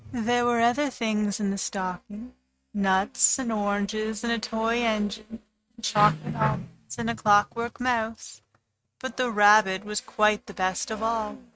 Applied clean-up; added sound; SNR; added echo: neural mask model RNNoise.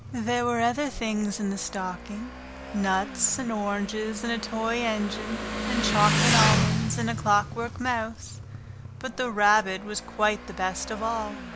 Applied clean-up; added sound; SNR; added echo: none; Motorcycle; 3 dB; none.